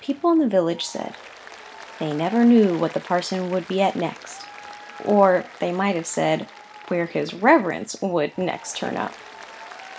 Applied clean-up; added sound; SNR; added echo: none; Applause; 19 dB; none.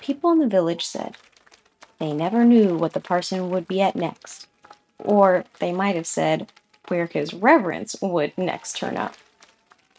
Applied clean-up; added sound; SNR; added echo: neural mask model RNNoise.